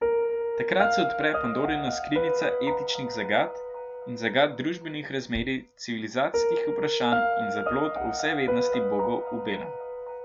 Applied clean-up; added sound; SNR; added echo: none; Piano; -1 dB; none.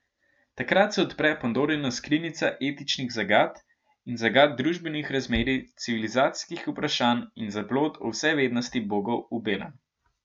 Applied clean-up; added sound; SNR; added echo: none; none; none; none.